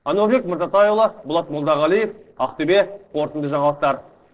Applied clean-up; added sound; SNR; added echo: neural separator model SepFormer DNS4.